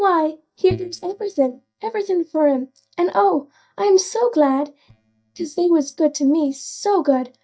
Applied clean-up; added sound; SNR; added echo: neural mask model DeepFilterNet 3.